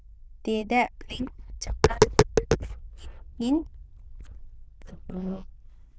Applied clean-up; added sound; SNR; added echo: neural diffusion model UNIVERSE++.